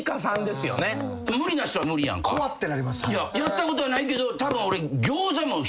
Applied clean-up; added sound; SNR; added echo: none; Walk, footsteps; 13 dB; none.